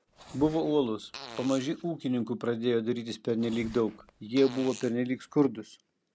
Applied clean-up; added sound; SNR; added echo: none; Fart; 18 dB; none.